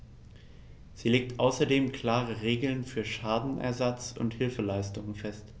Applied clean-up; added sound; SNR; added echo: none; none; none; none.